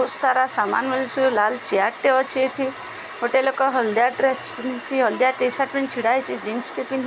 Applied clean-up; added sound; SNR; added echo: none; none; none; none.